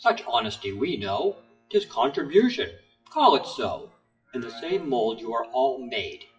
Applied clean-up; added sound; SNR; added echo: classical method WPE with log-MMSE.